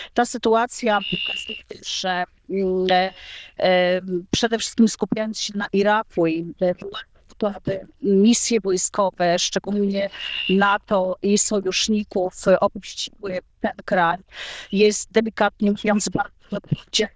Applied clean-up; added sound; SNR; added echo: neural diffusion model UNIVERSE++.